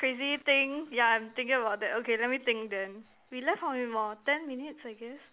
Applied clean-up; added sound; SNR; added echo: none; none; none; none.